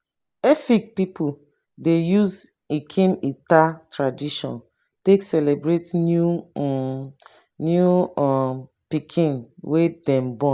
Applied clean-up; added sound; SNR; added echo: none; none; none; none.